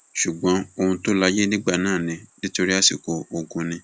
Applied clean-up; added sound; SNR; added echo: none; Cricket; 15 dB; none.